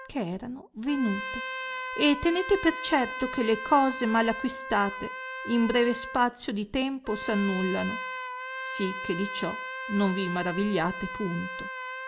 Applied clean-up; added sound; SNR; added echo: none; Trumpet; 8 dB; none.